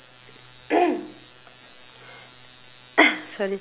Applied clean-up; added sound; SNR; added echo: none; none; none; none.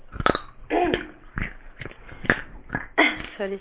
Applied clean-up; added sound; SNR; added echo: neural mask model Resemble Enhance denoiser.